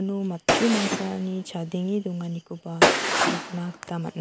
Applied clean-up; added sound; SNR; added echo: none; Gunshot, gunfire; -2 dB; none.